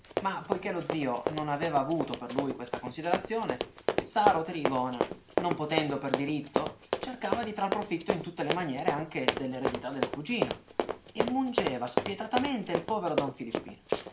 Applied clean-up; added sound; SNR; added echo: none; Run; 1 dB; none.